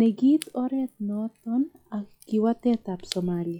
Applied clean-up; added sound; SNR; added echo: classical method log-MMSE.